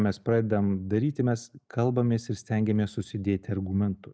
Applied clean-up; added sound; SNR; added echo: none; none; none; none.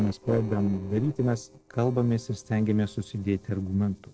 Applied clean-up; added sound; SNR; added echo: neural separator model SepFormer DNS4.